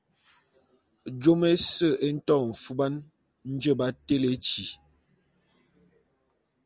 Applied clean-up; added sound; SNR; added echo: none; none; none; none.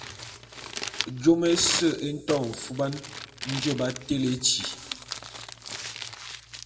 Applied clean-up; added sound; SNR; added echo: none; Crumpling, crinkling; 9 dB; reverberation time 0.7 s.